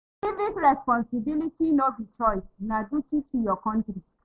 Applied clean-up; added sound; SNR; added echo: none; none; none; none.